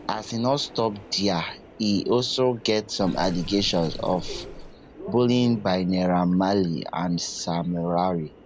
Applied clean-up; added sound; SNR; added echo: none; Subway, metro, underground + Sink (filling or washing) / Water; 16 dB; none.